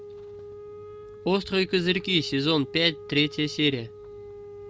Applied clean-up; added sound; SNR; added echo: none; Wind instrument, woodwind instrument; 15 dB; none.